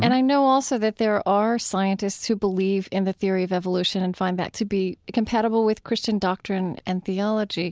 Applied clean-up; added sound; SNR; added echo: none; none; none; none.